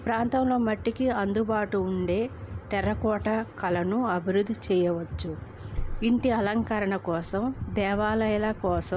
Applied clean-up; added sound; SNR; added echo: none; Wind; 16 dB; none.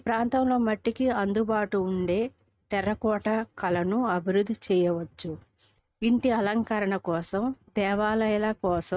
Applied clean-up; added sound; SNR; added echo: neural mask model RNNoise.